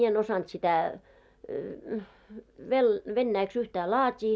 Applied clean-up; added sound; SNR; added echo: none; none; none; none.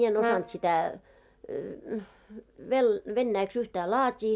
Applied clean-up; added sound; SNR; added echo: none; Brass instrument; 7 dB; none.